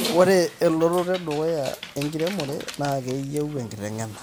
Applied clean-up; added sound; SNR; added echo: none; Dog; 12 dB; none.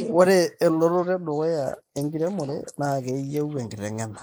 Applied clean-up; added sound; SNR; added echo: neural mask model Resemble Enhance denoiser.